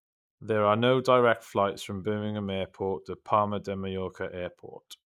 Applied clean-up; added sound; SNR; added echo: neural mask model Resemble Enhance denoiser.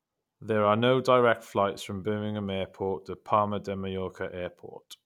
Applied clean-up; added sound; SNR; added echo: none; none; none; none.